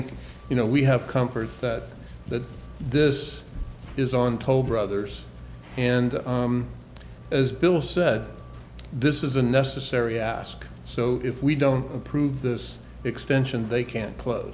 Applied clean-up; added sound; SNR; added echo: none; none; none; none.